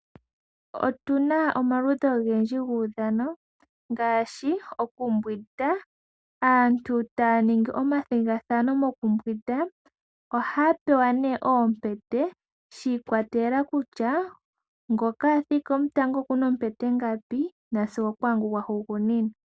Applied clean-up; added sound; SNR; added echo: none; none; none; none.